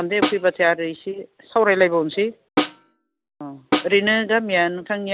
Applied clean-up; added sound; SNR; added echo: none; Snare drum; 4 dB; none.